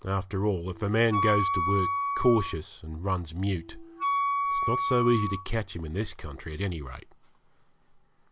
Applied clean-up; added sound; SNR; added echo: none; Wind instrument, woodwind instrument; 1 dB; none.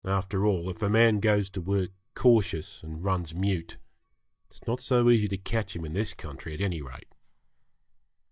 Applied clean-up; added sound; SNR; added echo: neural mask model DeepFilterNet 3.